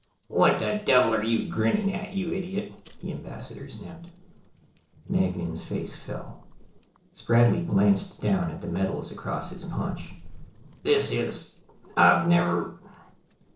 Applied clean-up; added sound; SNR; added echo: neural separator model SepFormer DNS4.